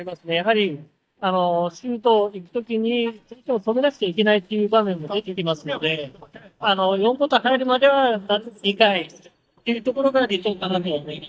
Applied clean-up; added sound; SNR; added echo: neural mask model DeepFilterNet 3.